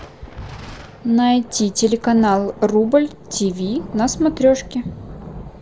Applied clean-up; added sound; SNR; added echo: none; Thunder; 17 dB; none.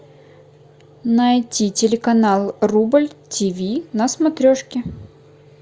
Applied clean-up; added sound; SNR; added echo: none; none; none; none.